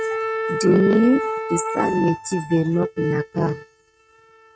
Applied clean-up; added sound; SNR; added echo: neural mask model RNNoise.